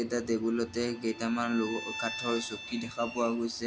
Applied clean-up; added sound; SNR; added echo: none; Bowed string instrument; 12 dB; none.